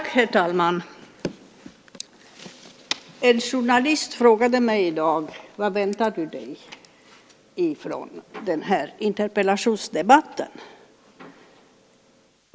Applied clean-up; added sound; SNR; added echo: none; none; none; none.